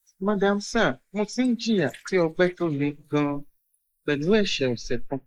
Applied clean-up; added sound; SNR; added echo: neural mask model Resemble Enhance denoiser.